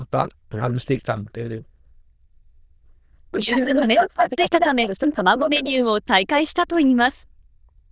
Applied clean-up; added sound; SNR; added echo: neural diffusion model UNIVERSE++.